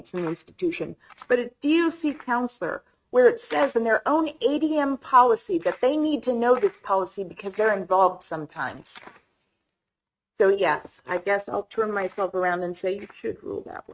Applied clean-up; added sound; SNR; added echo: neural mask model RNNoise.